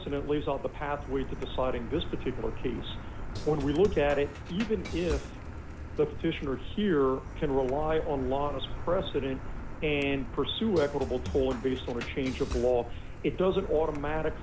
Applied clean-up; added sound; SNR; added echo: none; Car + Drum kit; 6 dB; none.